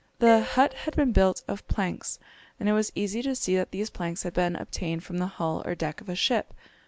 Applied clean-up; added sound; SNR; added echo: none; Marimba, xylophone; 18 dB; none.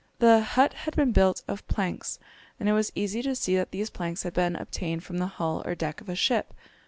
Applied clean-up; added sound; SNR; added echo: none; none; none; none.